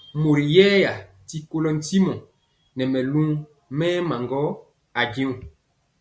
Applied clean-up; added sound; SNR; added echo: none; none; none; none.